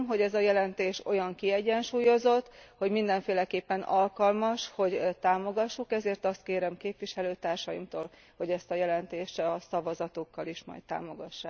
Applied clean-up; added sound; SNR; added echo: none; none; none; none.